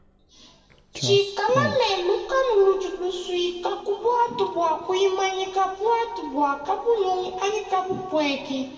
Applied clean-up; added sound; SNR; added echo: none; Clock; 16 dB; reverberation time 1.9 s.